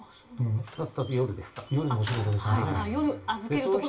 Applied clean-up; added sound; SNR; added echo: none; Slam; 16 dB; reverberation time 0.2 s.